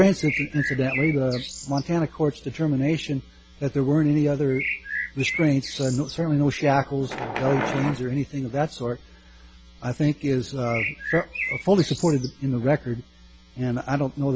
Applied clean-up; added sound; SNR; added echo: none; Wild animals + Bird; 7 dB; none.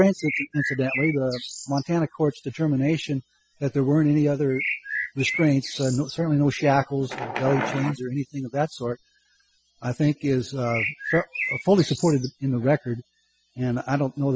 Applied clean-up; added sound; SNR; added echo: classical method spectral subtraction.